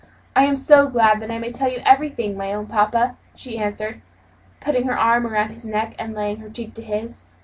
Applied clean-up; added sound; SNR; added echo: none; none; none; none.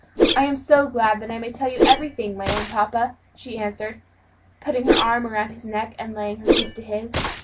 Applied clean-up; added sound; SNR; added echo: none; Whoosh, swoosh, swish; 0 dB; none.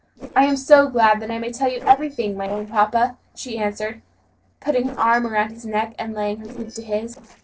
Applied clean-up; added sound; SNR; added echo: neural separator model SepFormer DNS4.